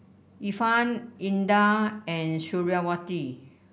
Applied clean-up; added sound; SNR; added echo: none; none; none; none.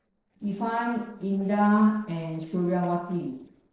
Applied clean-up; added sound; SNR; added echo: neural separator model SepFormer DNS4.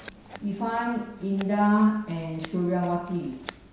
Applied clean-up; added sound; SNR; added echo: none; Scissors; 19 dB; reverberation time 0.7 s.